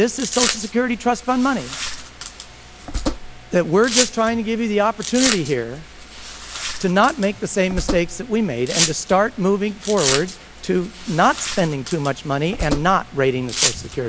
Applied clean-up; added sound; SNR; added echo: none; Domestic sounds, home sounds; 6 dB; none.